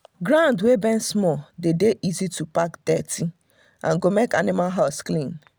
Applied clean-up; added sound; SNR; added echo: none; none; none; none.